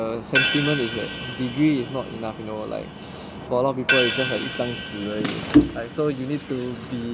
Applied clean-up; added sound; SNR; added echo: none; Crash cymbal / Hi-hat; 3 dB; none.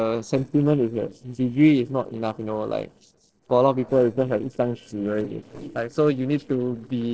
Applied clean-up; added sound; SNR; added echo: neural separator model SepFormer DNS4.